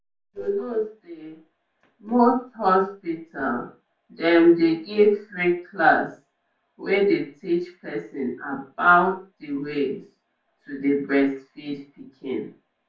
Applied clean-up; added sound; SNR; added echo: none; none; none; reverberation time 0.3 s.